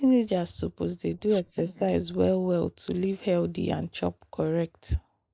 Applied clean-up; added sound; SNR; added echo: neural mask model Resemble Enhance denoiser.